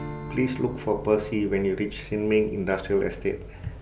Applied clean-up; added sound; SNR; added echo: none; Strum; 15 dB; none.